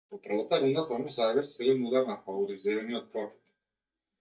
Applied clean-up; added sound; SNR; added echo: neural mask model DeepFilterNet 3.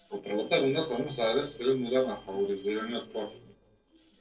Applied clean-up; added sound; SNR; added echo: neural separator model SepFormer DNS4.